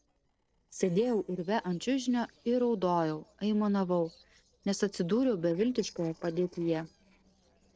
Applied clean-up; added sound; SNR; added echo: neural separator model SepFormer DNS4.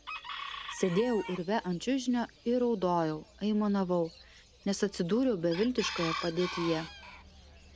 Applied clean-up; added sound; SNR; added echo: none; Chicken, rooster; 12 dB; none.